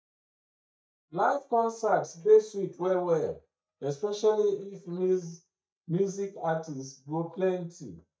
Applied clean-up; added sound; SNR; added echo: neural mask model DeepFilterNet 3.